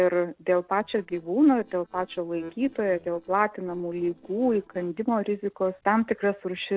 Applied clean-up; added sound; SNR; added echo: neural separator model SepFormer DNS4.